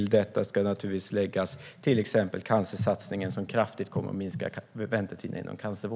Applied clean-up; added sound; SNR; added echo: none; none; none; none.